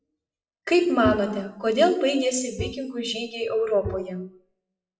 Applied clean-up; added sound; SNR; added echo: classical method WPE with log-MMSE.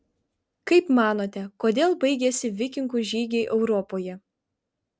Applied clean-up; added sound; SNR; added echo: none; none; none; none.